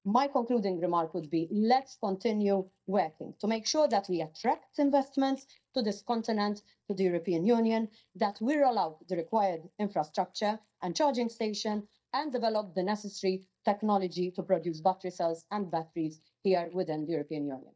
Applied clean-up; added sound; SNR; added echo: neural mask model DeepFilterNet 3.